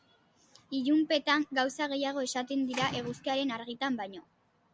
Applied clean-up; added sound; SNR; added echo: none; none; none; none.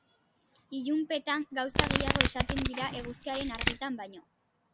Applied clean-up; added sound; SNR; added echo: none; Domestic sounds, home sounds; -5 dB; none.